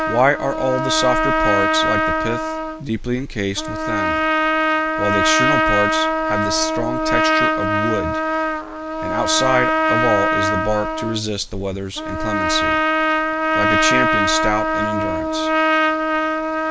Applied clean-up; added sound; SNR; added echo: none; Trumpet; -4 dB; none.